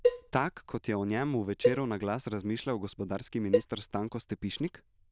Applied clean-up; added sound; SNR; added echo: neural diffusion model UNIVERSE++.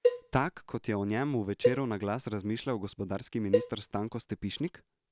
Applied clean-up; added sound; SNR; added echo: none; Cowbell; 1 dB; none.